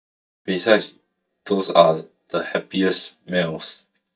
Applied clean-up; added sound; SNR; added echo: neural mask model DeepFilterNet 3.